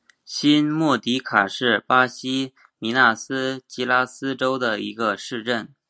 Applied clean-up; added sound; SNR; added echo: none; none; none; none.